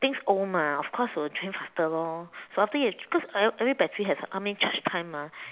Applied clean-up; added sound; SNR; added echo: none; none; none; none.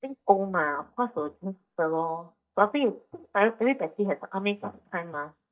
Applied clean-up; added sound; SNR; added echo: neural mask model DeepFilterNet 3.